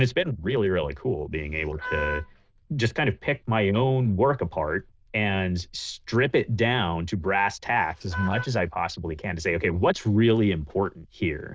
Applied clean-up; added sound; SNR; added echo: neural diffusion model UNIVERSE++.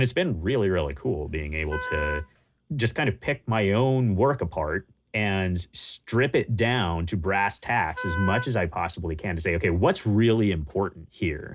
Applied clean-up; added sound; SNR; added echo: none; Wind instrument, woodwind instrument; 10 dB; none.